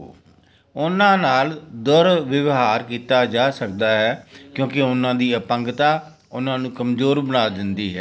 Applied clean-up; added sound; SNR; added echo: none; none; none; none.